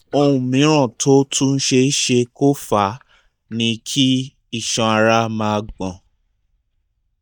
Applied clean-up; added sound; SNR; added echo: neural mask model DeepFilterNet 3.